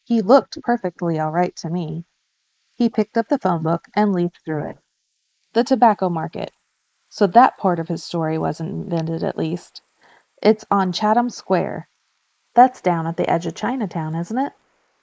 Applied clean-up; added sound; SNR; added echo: neural mask model Resemble Enhance denoiser.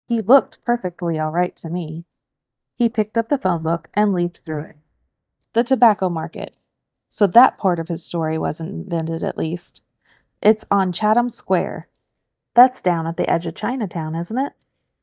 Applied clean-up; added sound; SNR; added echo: neural mask model DeepFilterNet 3.